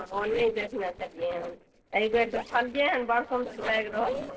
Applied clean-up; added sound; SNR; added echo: neural separator model SepFormer DNS4.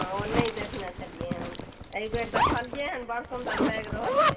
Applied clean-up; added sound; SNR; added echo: none; Zipper (clothing); -4 dB; reverberation time 1.4 s.